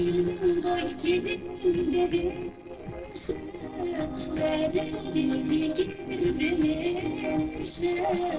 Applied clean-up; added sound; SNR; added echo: neural separator model SepFormer DNS4.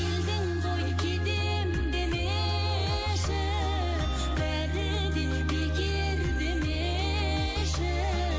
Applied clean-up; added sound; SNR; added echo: none; none; none; none.